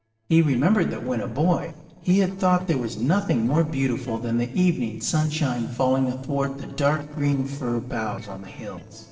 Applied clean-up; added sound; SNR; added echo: neural separator model SepFormer DNS4.